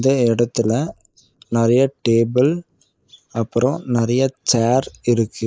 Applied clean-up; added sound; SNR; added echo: neural mask model Resemble Enhance denoiser.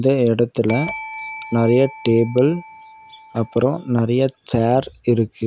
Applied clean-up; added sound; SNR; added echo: none; Bell; 12 dB; none.